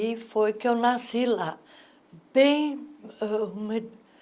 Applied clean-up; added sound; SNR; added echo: none; none; none; none.